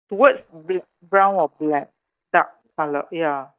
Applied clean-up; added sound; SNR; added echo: neural mask model DeepFilterNet 3.